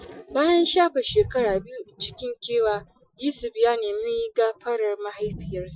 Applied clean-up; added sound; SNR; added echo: classical method Wiener filter.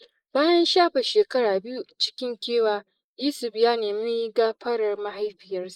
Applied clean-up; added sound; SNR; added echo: neural mask model Resemble Enhance denoiser.